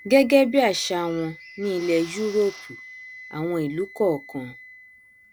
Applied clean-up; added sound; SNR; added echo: none; Wind instrument, woodwind instrument + Drill; 20 dB; none.